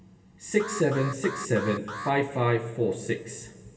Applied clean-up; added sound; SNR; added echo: none; Alarm; 10 dB; reverberation time 1.8 s.